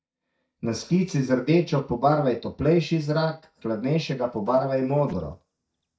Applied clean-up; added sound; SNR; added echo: neural mask model DeepFilterNet 3.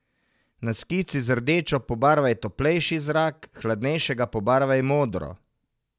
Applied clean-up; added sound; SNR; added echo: none; none; none; none.